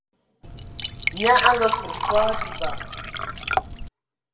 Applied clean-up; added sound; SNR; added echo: none; Liquid; 2 dB; reverberation time 1.0 s.